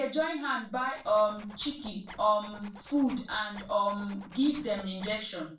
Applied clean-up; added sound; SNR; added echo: none; Zipper (clothing); 19 dB; reverberation time 0.3 s.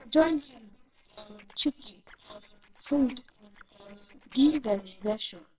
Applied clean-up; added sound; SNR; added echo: neural separator model SepFormer WHAMR!.